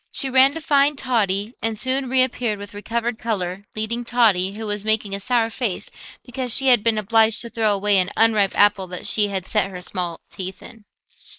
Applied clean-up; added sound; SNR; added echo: neural mask model Resemble Enhance denoiser.